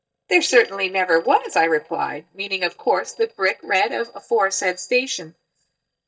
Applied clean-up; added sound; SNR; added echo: neural mask model DeepFilterNet 3.